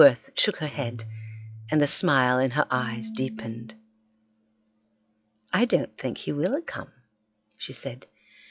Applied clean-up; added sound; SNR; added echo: classical method log-MMSE.